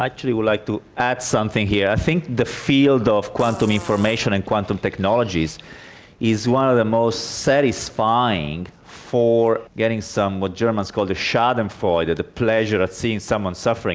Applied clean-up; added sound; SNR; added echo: none; Fart; 18 dB; none.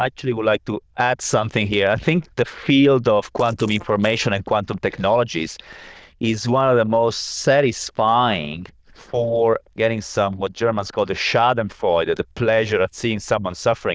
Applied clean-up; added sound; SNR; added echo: neural diffusion model UNIVERSE++.